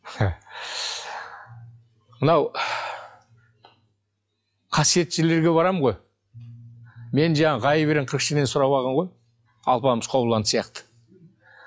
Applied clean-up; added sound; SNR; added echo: classical method log-MMSE.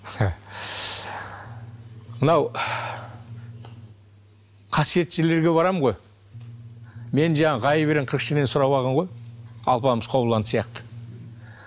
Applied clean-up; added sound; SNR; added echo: none; Bass guitar; 16 dB; none.